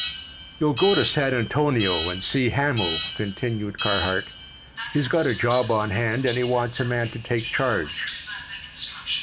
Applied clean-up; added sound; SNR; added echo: none; Alarm; 9 dB; none.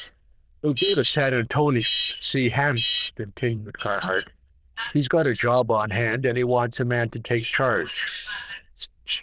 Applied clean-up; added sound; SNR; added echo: neural diffusion model UNIVERSE++.